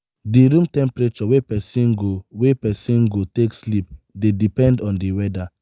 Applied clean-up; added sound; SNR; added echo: none; none; none; none.